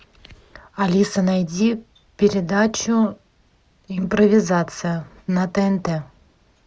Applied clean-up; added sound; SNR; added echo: none; none; none; none.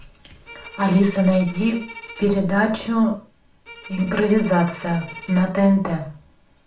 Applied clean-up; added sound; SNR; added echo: none; Bowed string instrument; 20 dB; reverberation time 0.3 s.